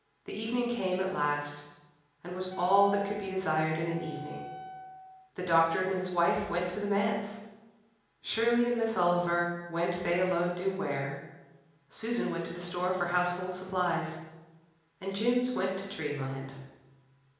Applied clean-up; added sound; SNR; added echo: none; Wind instrument, woodwind instrument; 14 dB; reverberation time 1.0 s.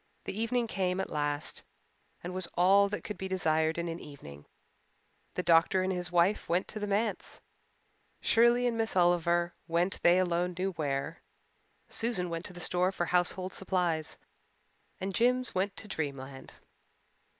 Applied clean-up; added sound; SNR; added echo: none; none; none; none.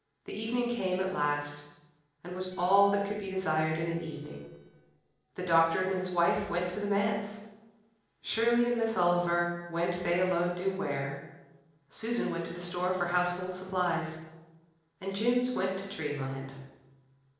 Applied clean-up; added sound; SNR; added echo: neural separator model SepFormer DNS4.